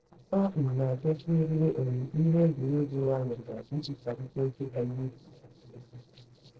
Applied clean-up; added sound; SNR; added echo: neural separator model SepFormer DNS4.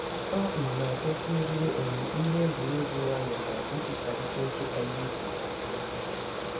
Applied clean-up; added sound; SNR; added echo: none; Mechanical fan; 1 dB; reverberation time 2.3 s.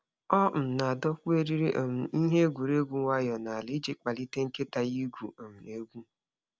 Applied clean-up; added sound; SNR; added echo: none; none; none; none.